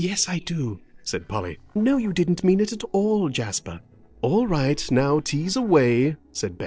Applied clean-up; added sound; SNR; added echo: neural separator model SepFormer DNS4.